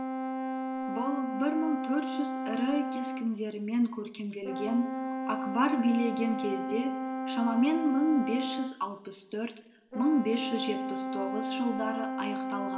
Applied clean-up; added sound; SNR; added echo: none; Brass instrument; 3 dB; reverberation time 1.1 s.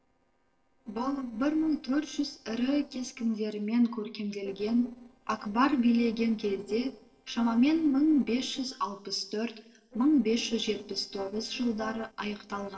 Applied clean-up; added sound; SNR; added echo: neural separator model SepFormer DNS4.